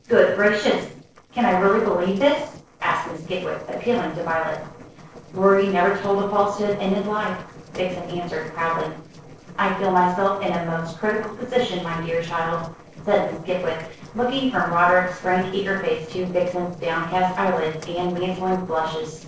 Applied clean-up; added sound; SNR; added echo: neural separator model SepFormer DNS4.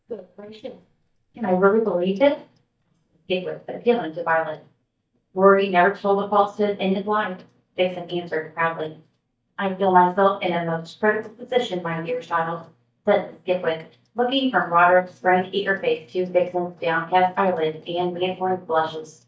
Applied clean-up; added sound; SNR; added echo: neural mask model DeepFilterNet 3.